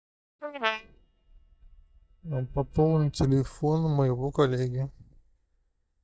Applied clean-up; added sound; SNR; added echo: neural mask model DeepFilterNet 3.